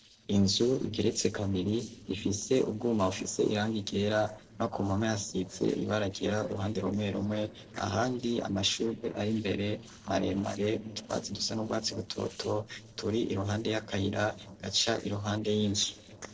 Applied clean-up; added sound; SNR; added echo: neural separator model SepFormer DNS4.